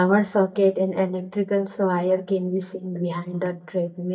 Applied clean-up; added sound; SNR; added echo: neural mask model DeepFilterNet 3.